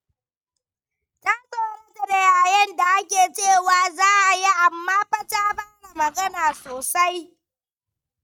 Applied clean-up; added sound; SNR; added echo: neural mask model RNNoise.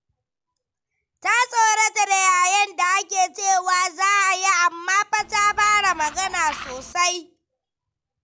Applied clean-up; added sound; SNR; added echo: none; Tools; 17 dB; none.